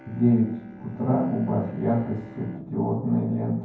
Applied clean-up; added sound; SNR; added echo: none; Bowed string instrument; 20 dB; reverberation time 0.9 s.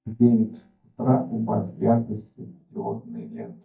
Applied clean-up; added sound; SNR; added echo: neural mask model DeepFilterNet 3.